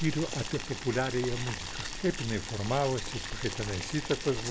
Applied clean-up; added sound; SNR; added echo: none; Boiling; 5 dB; none.